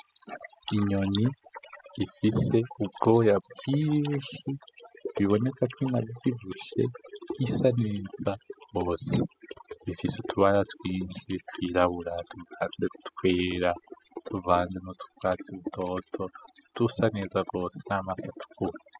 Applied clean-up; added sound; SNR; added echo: classical method spectral subtraction.